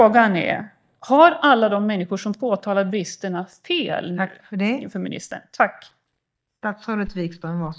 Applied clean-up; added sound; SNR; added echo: neural mask model DeepFilterNet 3.